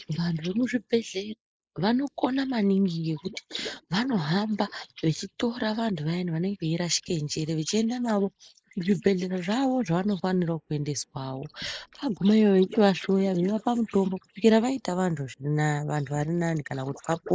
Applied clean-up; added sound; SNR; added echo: neural mask model Resemble Enhance denoiser.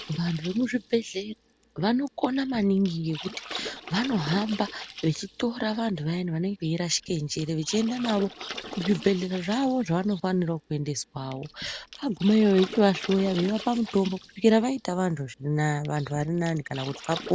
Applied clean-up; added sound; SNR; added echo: none; Water / Splash, splatter; 16 dB; none.